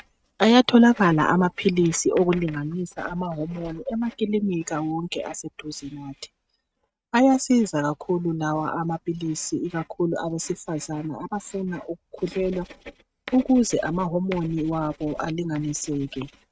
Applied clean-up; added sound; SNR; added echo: neural mask model RNNoise.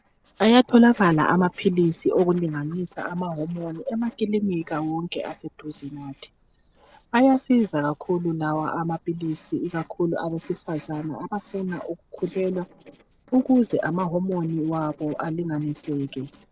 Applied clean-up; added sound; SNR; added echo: neural separator model SepFormer DNS4.